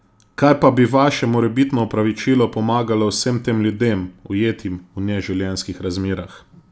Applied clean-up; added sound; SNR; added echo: none; none; none; none.